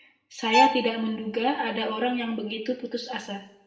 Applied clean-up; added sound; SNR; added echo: none; Bowed string instrument; -1 dB; reverberation time 0.7 s.